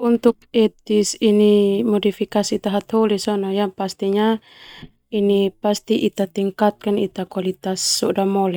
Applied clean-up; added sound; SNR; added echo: neural mask model DeepFilterNet 3.